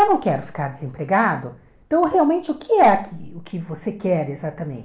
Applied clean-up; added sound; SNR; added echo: none; none; none; reverberation time 0.4 s.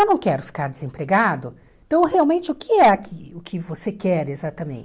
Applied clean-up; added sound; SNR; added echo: none; none; none; none.